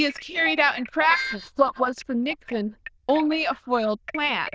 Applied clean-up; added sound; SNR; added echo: neural diffusion model UNIVERSE++.